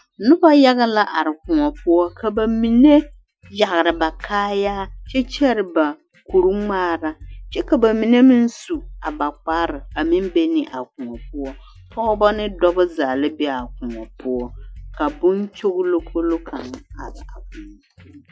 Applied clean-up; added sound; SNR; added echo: classical method Wiener filter.